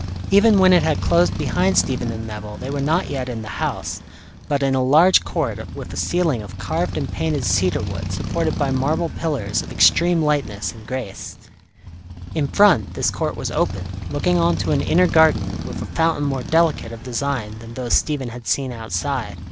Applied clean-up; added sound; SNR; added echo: none; Motorcycle; 8 dB; none.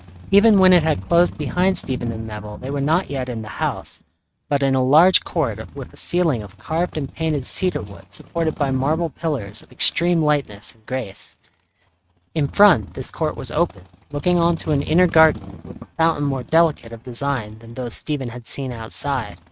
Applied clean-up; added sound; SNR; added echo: neural mask model RNNoise.